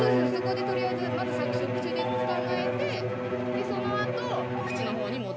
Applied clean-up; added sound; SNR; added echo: none; Bowed string instrument; -5 dB; none.